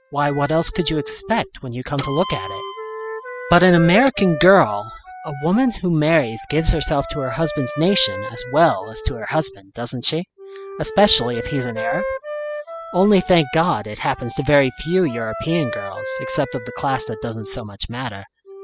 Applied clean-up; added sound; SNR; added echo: classical method spectral subtraction.